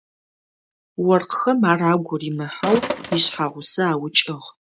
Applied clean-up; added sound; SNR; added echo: none; Sink (filling or washing); 8 dB; none.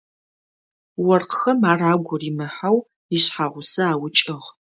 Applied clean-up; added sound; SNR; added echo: none; none; none; none.